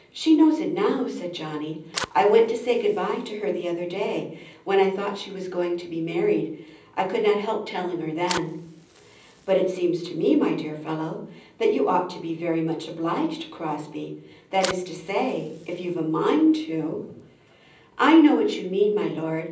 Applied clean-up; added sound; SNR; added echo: none; Fire; 20 dB; reverberation time 0.6 s.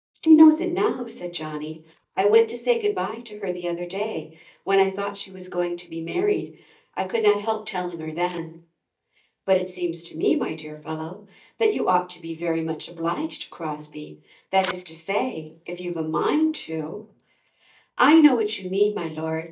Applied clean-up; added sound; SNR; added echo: neural mask model DeepFilterNet 3.